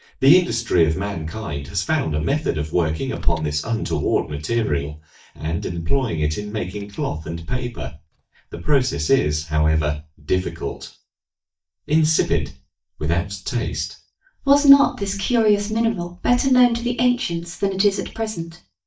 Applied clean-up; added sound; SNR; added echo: neural mask model DeepFilterNet 3.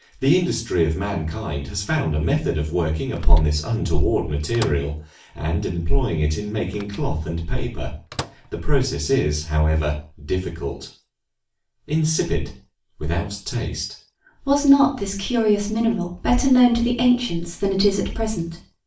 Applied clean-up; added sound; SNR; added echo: none; Microwave oven; 17 dB; reverberation time 0.3 s.